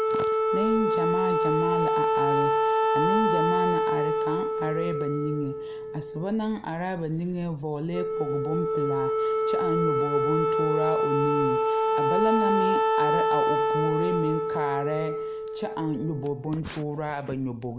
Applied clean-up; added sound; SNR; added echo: none; Wind instrument, woodwind instrument; -5 dB; none.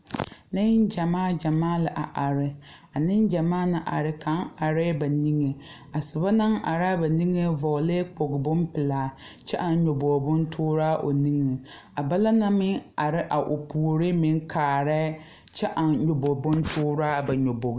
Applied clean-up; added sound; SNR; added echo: none; none; none; none.